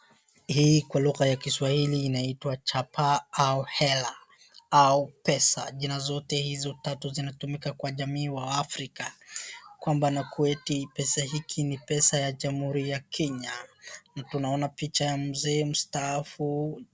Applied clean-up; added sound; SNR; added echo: none; none; none; none.